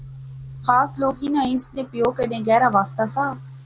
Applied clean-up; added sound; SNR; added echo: none; Boom; 16 dB; none.